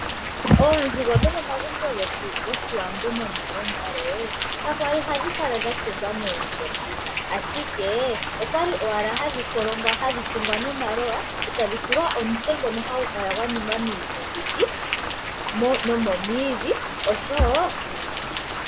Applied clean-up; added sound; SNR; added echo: none; Rain; 1 dB; none.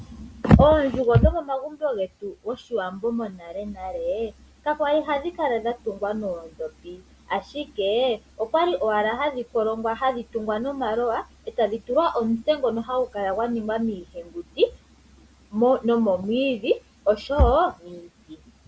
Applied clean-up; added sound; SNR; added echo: none; none; none; none.